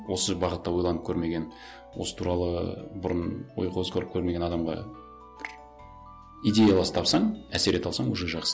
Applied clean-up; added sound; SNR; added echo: none; none; none; none.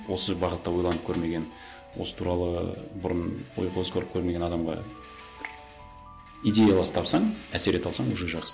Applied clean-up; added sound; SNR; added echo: none; Rattle; 20 dB; none.